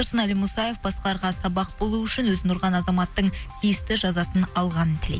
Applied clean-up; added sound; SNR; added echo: none; none; none; none.